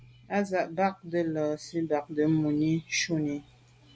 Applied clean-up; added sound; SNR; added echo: none; none; none; none.